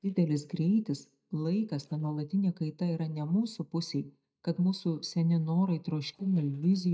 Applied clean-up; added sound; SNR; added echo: neural mask model DeepFilterNet 3.